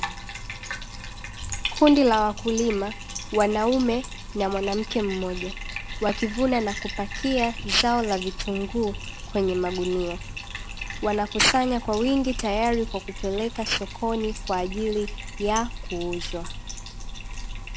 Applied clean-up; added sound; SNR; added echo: none; Bathtub (filling or washing); 8 dB; none.